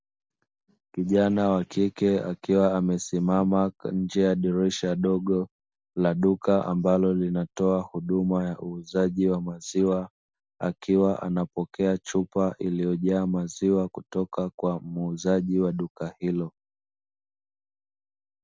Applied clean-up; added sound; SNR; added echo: none; none; none; none.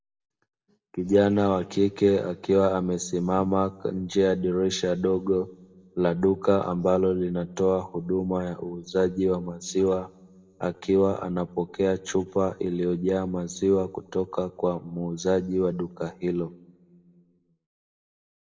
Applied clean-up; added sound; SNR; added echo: none; none; none; reverberation time 0.9 s.